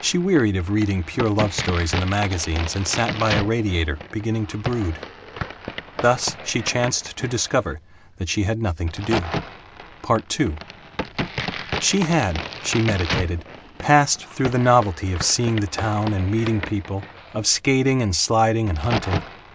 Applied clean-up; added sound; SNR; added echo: none; Crack; 9 dB; none.